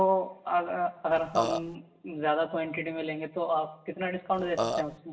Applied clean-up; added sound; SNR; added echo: none; Burping, eructation; 2 dB; reverberation time 0.7 s.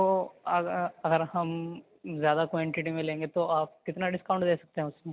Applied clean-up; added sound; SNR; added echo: none; none; none; none.